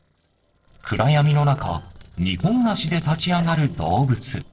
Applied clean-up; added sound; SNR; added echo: neural separator model SepFormer DNS4.